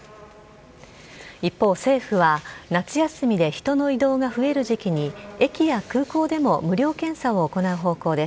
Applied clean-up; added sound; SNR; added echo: none; none; none; none.